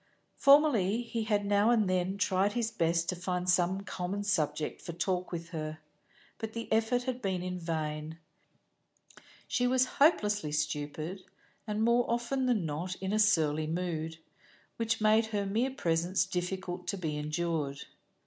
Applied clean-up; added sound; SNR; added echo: none; none; none; none.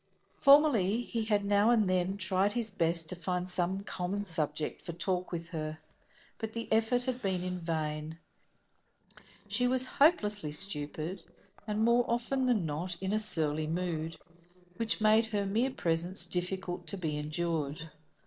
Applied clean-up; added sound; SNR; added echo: neural separator model SepFormer DNS4.